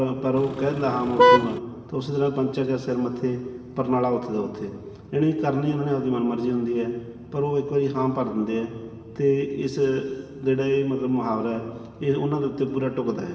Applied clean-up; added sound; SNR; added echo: none; Vehicle horn, car horn, honking; -4 dB; reverberation time 2.1 s.